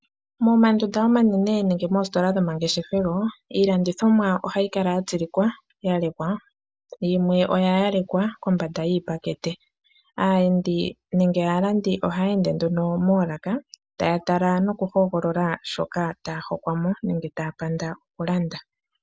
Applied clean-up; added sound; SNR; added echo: none; none; none; none.